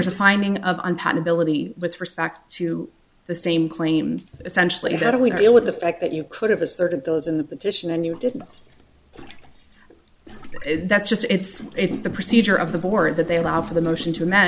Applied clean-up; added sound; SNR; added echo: none; Gurgling; 17 dB; none.